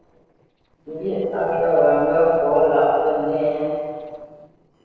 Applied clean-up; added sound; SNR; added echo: neural separator model SepFormer DNS4.